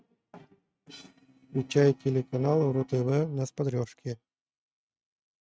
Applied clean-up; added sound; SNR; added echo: neural mask model RNNoise.